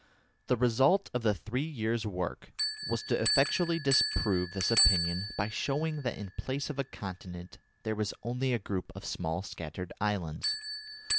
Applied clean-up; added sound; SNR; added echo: none; Bell; 5 dB; none.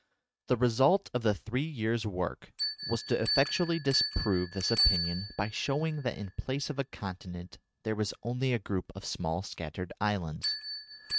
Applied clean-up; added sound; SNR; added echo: neural mask model RNNoise.